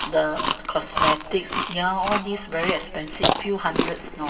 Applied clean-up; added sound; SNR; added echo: none; Chewing, mastication; 1 dB; reverberation time 2.1 s.